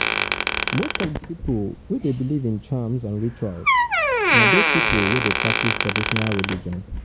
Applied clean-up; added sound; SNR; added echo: none; Door; -3 dB; none.